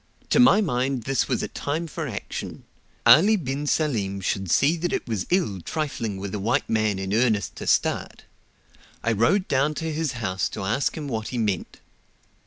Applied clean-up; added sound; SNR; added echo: none; none; none; none.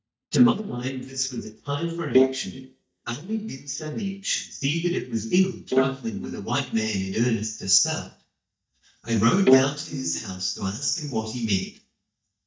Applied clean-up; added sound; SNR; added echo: neural mask model DeepFilterNet 3.